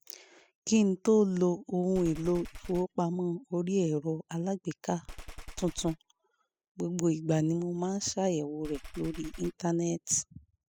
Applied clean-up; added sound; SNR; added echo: classical method spectral subtraction.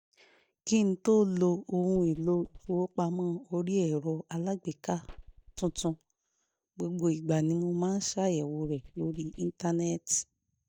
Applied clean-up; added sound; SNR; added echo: neural mask model DeepFilterNet 3.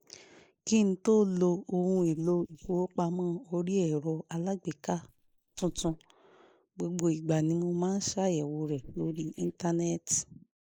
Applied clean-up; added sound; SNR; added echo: neural mask model Resemble Enhance denoiser.